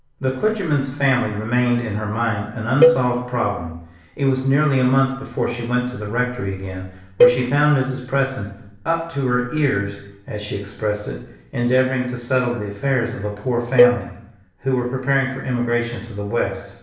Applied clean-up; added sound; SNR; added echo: none; Cowbell; 0 dB; reverberation time 0.7 s.